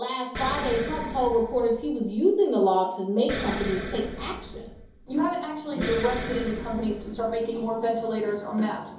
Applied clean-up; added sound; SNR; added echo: none; Explosion; 9 dB; reverberation time 2.8 s.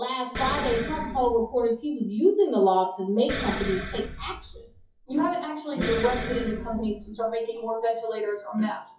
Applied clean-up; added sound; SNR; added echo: classical method WPE with log-MMSE.